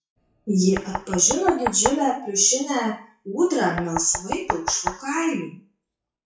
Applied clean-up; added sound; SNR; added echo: classical method WPE with log-MMSE.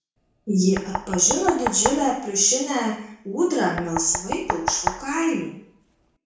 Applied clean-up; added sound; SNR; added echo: none; Knock; 8 dB; reverberation time 0.6 s.